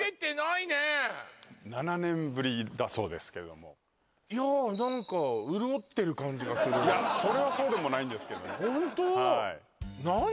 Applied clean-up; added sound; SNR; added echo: none; none; none; none.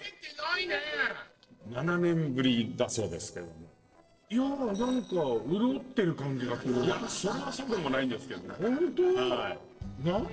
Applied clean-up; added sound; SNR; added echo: neural separator model SepFormer DNS4.